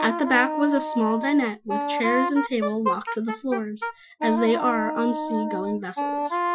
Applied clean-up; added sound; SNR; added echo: classical method Wiener filter.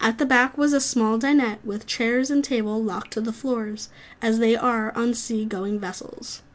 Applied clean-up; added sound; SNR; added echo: none; none; none; none.